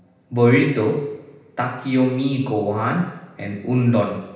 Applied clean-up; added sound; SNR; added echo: none; none; none; reverberation time 0.9 s.